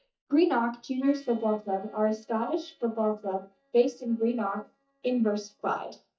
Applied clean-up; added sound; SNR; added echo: neural mask model DeepFilterNet 3.